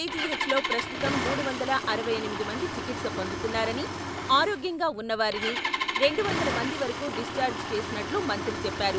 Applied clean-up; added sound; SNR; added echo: none; Engine starting; 3 dB; none.